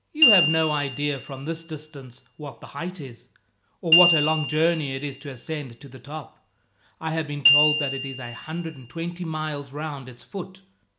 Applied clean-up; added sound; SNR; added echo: none; Glockenspiel; -1 dB; none.